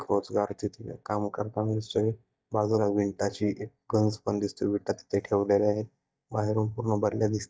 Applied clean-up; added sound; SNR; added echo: neural mask model DeepFilterNet 3.